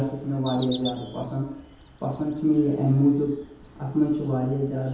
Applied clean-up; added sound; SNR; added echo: none; Bird vocalization, bird call, bird song; 12 dB; reverberation time 2.2 s.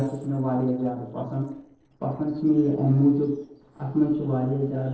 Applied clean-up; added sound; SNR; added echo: neural separator model SepFormer DNS4.